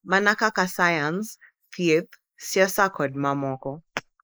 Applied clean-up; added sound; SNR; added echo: neural mask model Resemble Enhance denoiser.